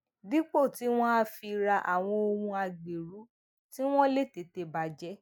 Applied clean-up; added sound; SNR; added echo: neural mask model Resemble Enhance denoiser.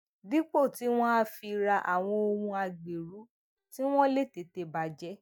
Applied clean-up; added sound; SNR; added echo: neural mask model DeepFilterNet 3.